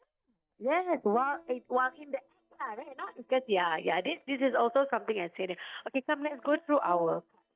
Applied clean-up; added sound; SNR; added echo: neural mask model DeepFilterNet 3.